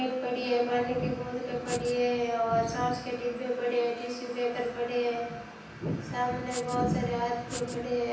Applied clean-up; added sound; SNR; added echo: none; Writing; 15 dB; reverberation time 0.9 s.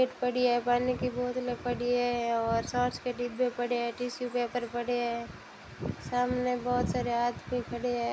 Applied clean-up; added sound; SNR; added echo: none; none; none; none.